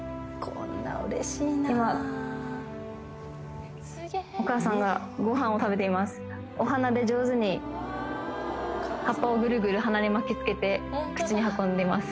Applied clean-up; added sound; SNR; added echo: none; none; none; none.